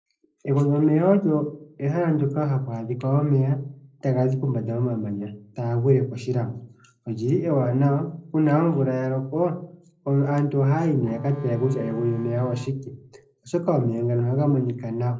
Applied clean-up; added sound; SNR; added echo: neural separator model SepFormer DNS4.